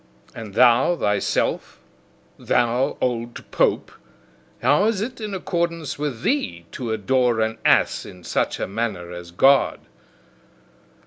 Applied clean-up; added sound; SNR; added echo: none; none; none; none.